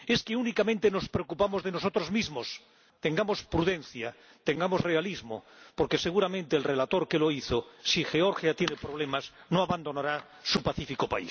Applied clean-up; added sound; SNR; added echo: none; none; none; none.